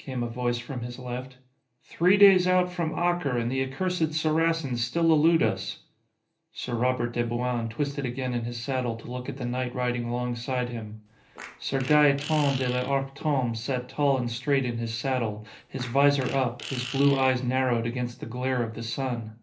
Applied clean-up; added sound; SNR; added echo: none; Fart; 14 dB; reverberation time 0.3 s.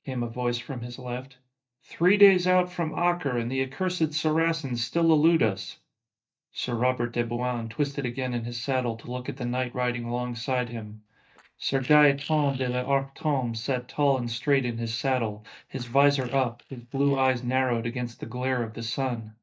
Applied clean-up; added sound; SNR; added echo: neural mask model DeepFilterNet 3.